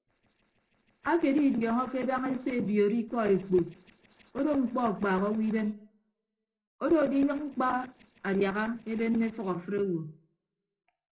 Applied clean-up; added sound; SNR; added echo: neural separator model SepFormer DNS4.